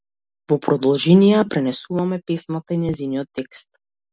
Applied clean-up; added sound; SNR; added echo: none; none; none; none.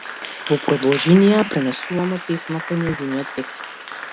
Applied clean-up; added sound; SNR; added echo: none; Applause; 11 dB; none.